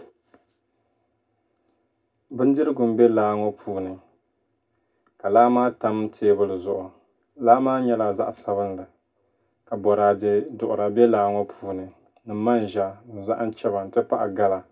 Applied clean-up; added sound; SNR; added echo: none; none; none; reverberation time 0.2 s.